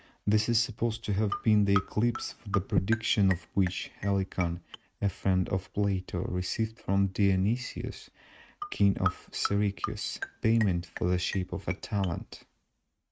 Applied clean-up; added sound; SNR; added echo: neural mask model RNNoise.